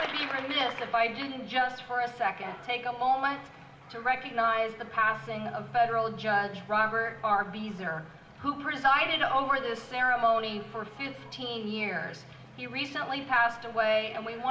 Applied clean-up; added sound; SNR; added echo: none; none; none; reverberation time 1.8 s.